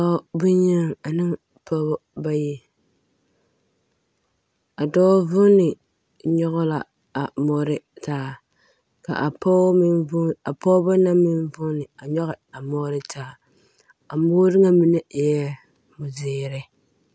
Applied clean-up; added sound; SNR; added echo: none; none; none; none.